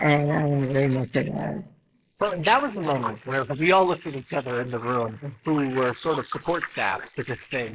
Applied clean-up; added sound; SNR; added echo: neural mask model Resemble Enhance denoiser.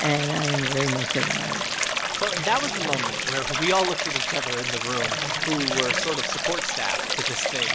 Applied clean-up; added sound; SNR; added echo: none; Stream; -2 dB; none.